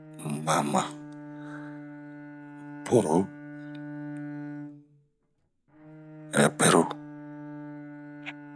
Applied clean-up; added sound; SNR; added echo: none; Bowed string instrument; 12 dB; none.